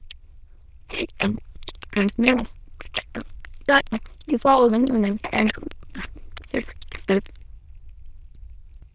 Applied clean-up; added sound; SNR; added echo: neural diffusion model UNIVERSE++.